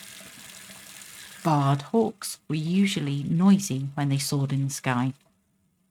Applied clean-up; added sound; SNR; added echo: neural mask model RNNoise.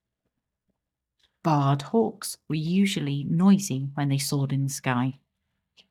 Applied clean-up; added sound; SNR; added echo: neural mask model DeepFilterNet 3.